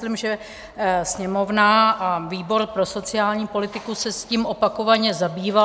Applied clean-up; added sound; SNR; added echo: none; none; none; none.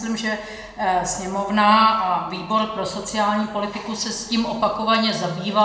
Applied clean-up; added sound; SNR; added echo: none; none; none; reverberation time 0.9 s.